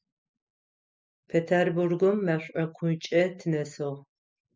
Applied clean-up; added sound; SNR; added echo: none; none; none; none.